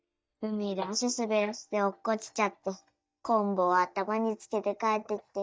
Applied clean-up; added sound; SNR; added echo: neural mask model DeepFilterNet 3.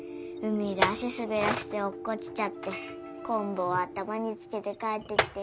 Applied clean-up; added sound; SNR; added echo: none; Chink, clink; 4 dB; none.